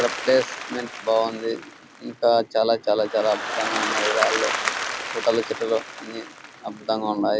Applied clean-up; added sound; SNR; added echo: none; Applause; 6 dB; none.